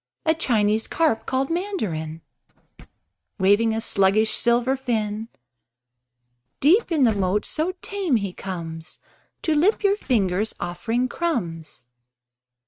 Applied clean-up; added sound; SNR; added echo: neural mask model RNNoise.